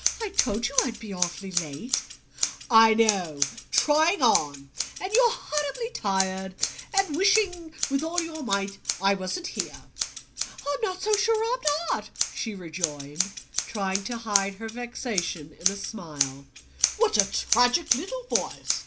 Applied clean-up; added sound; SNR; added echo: none; Scissors; 4 dB; none.